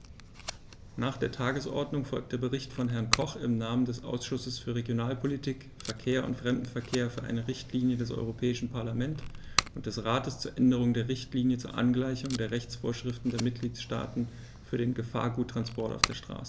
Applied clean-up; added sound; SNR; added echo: none; Packing tape, duct tape; 11 dB; none.